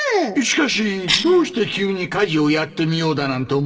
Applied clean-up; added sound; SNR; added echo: neural separator model SepFormer DNS4.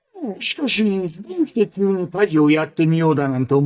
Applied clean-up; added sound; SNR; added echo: neural mask model DeepFilterNet 3.